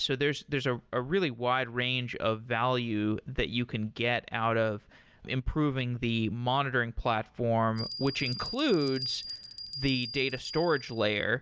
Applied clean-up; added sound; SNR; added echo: none; Bell; 10 dB; none.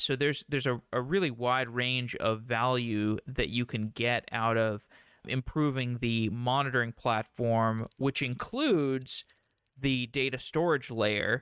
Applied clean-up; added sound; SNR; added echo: neural mask model RNNoise.